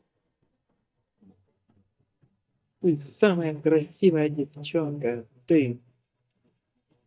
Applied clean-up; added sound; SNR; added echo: neural mask model DeepFilterNet 3.